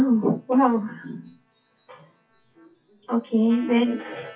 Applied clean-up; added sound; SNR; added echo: classical method WPE with log-MMSE.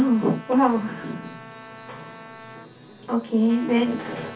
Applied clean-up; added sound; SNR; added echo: none; Trumpet; 19 dB; reverberation time 0.3 s.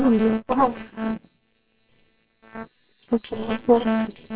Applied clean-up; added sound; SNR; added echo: neural separator model SepFormer WHAMR!.